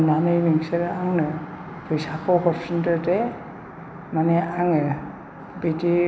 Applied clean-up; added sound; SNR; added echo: none; none; none; none.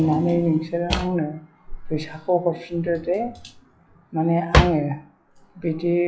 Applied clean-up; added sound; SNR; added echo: classical method log-MMSE.